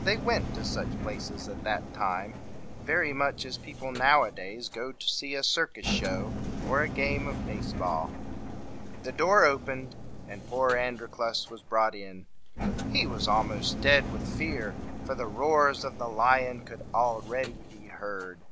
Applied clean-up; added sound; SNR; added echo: none; Engine; 7 dB; none.